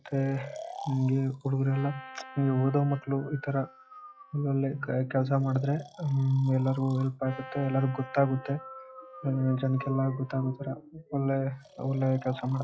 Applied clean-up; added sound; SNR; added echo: classical method log-MMSE.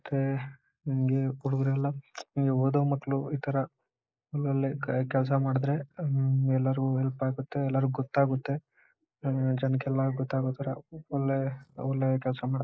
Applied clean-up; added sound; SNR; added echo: neural mask model Resemble Enhance denoiser.